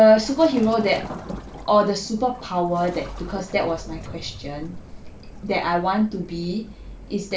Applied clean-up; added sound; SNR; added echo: none; Waves, surf; 17 dB; none.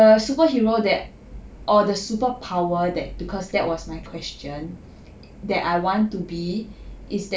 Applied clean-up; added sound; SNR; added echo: none; none; none; none.